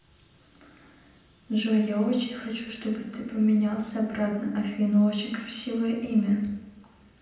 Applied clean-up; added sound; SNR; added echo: none; none; none; reverberation time 0.9 s.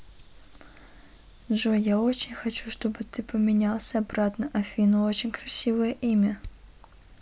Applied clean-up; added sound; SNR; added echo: none; none; none; none.